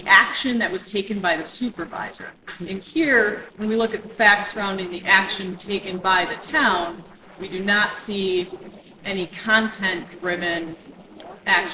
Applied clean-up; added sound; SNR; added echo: neural separator model SepFormer DNS4.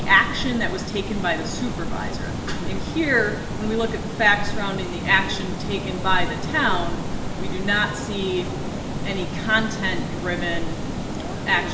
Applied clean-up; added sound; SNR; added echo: none; Water; 6 dB; reverberation time 1.1 s.